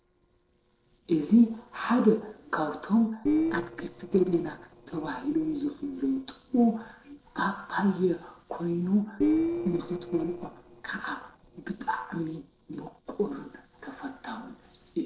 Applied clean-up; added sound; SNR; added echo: neural separator model SepFormer DNS4.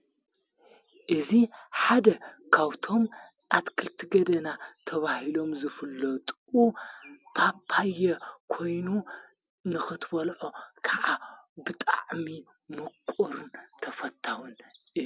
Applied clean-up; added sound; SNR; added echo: none; none; none; none.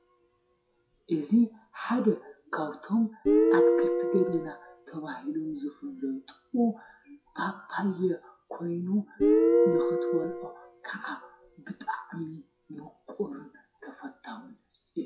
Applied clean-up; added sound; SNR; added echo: classical method WPE with log-MMSE.